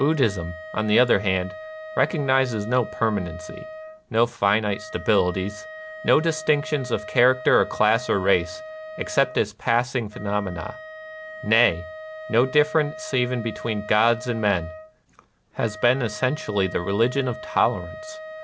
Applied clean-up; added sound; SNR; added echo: none; Wind instrument, woodwind instrument; 14 dB; none.